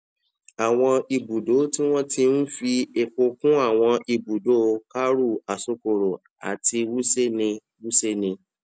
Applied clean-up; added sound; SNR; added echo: none; none; none; none.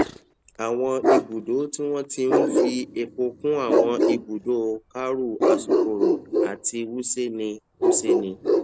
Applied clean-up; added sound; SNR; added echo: none; Bark; -3 dB; none.